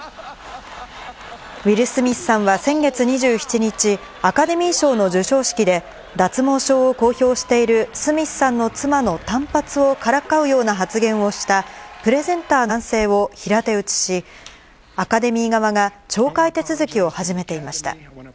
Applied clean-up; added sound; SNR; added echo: none; none; none; none.